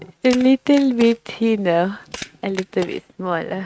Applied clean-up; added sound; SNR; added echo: neural mask model RNNoise.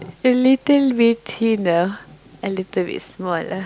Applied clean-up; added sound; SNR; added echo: none; none; none; none.